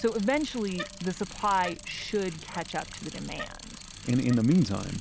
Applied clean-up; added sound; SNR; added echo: none; Bicycle; 13 dB; none.